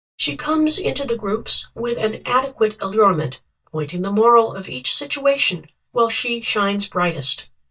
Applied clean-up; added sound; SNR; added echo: neural mask model DeepFilterNet 3.